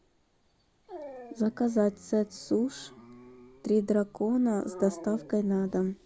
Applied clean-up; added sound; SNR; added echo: none; Dog; 18 dB; none.